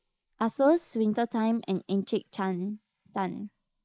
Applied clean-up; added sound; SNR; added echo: neural mask model Resemble Enhance denoiser.